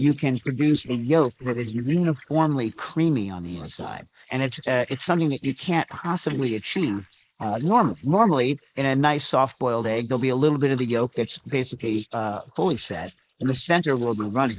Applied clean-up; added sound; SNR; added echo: neural mask model Resemble Enhance denoiser.